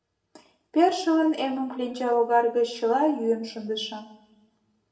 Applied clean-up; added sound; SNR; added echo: none; none; none; reverberation time 0.6 s.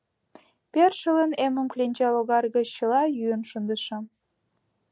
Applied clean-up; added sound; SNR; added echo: none; none; none; none.